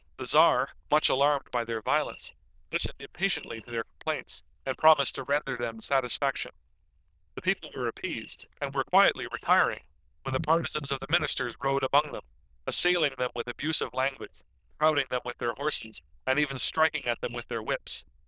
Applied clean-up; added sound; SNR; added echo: neural diffusion model UNIVERSE++.